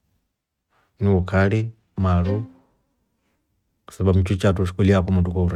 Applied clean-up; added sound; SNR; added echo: neural mask model RNNoise.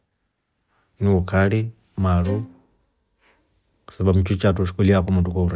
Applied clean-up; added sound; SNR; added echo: neural mask model DeepFilterNet 3.